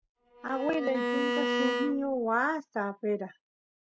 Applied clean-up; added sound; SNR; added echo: neural mask model RNNoise.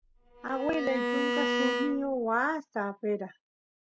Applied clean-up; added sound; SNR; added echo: none; Bowed string instrument; 0 dB; none.